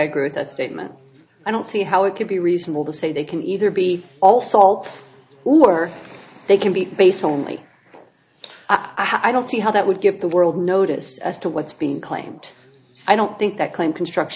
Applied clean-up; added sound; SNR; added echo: none; none; none; none.